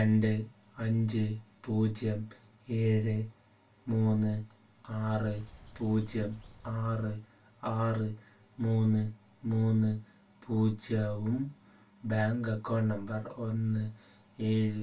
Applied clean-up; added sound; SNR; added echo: none; Bird; 20 dB; reverberation time 0.2 s.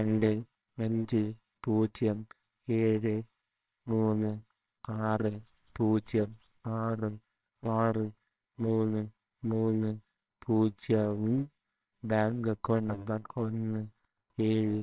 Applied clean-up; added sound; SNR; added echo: neural separator model SepFormer WHAMR!.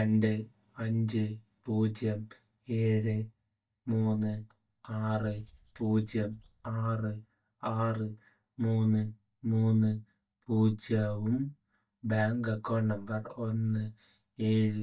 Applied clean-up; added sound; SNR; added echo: neural mask model DeepFilterNet 3.